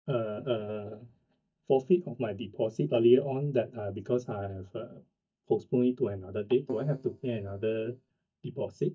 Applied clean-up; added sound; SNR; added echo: neural mask model DeepFilterNet 3.